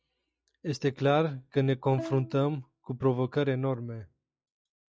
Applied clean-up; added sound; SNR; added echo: classical method log-MMSE.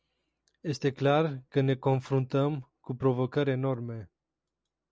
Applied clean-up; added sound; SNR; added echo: none; none; none; none.